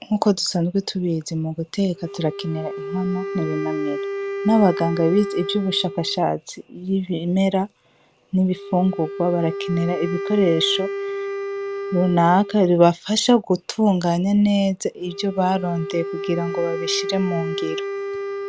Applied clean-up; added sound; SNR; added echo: none; Wind instrument, woodwind instrument; 9 dB; none.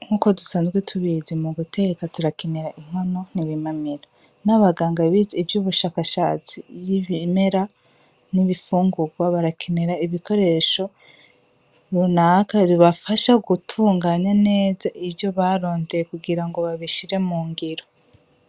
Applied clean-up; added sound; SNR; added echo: none; none; none; none.